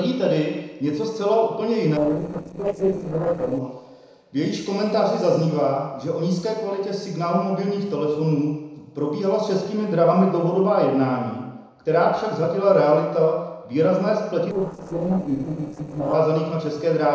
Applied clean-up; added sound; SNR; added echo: neural separator model SepFormer DNS4.